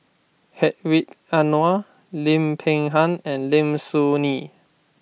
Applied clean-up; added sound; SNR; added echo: none; none; none; none.